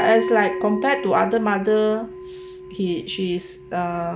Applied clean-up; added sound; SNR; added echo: none; Bell; 9 dB; none.